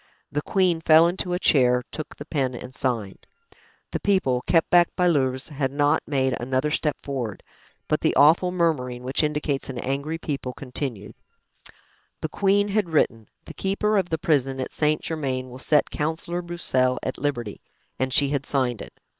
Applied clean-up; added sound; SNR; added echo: neural separator model SepFormer WHAM!.